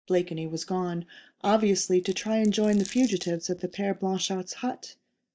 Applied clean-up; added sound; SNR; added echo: neural mask model DeepFilterNet 3.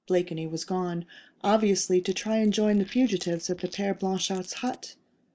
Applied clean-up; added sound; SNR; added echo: neural mask model Resemble Enhance denoiser.